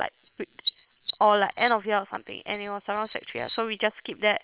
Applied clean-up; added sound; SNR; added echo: neural separator model SepFormer WHAM!.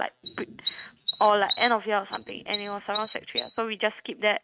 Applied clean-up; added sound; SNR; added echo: neural mask model RNNoise.